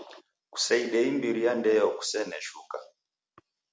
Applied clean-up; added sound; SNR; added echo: none; none; none; none.